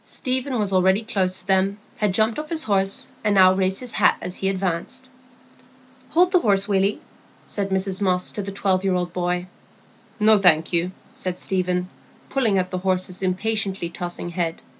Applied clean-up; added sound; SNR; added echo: none; none; none; none.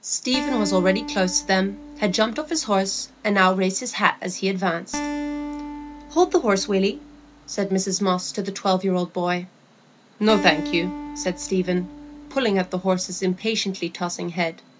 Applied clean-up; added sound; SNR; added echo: none; Acoustic guitar; 11 dB; none.